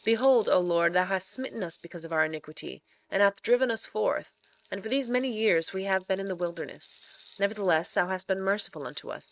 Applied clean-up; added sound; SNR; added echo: neural mask model RNNoise.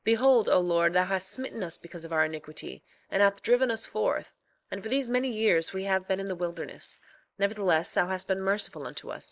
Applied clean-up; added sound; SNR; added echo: neural mask model Resemble Enhance denoiser.